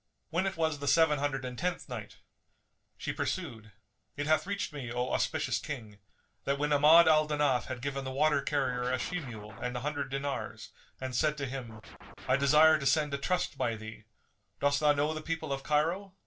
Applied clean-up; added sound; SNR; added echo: neural separator model SepFormer DNS4.